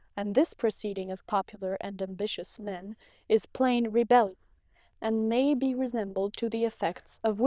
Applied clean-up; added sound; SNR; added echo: neural diffusion model UNIVERSE++.